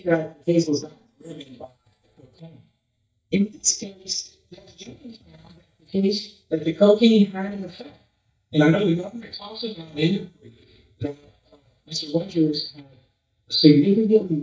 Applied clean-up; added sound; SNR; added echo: neural mask model DeepFilterNet 3.